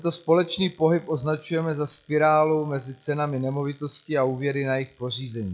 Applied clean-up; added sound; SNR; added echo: classical method log-MMSE.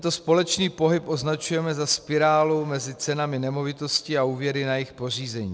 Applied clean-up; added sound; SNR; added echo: none; none; none; none.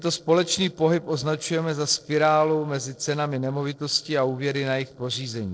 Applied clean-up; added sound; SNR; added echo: neural separator model SepFormer DNS4.